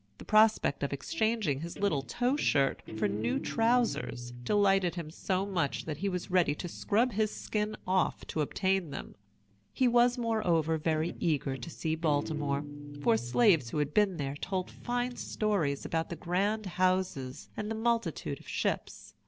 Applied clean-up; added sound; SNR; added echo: none; Guitar; 15 dB; none.